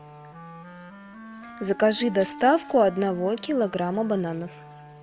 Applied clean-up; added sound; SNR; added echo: none; Wind instrument, woodwind instrument; 17 dB; none.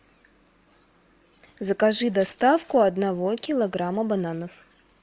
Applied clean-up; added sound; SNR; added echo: none; none; none; none.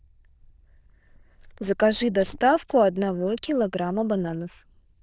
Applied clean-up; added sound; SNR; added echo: neural diffusion model UNIVERSE++.